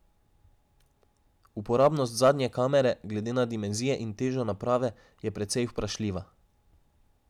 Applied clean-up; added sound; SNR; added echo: none; none; none; none.